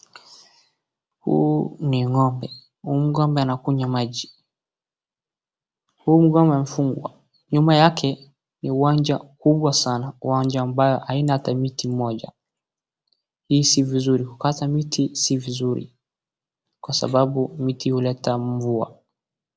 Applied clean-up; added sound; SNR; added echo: none; none; none; none.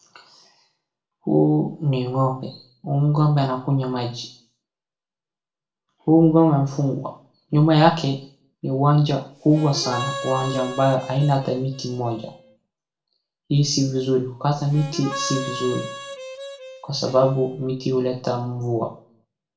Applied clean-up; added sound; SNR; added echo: none; Harmonica; 11 dB; reverberation time 0.4 s.